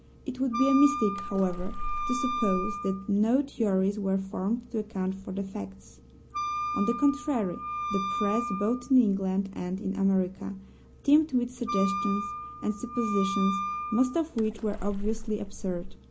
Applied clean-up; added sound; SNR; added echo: none; Splash, splatter + Wind instrument, woodwind instrument; 5 dB; none.